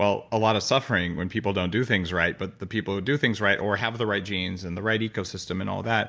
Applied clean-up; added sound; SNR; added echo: none; none; none; none.